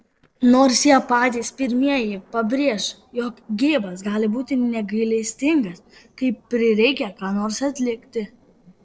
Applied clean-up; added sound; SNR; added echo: neural separator model SepFormer DNS4.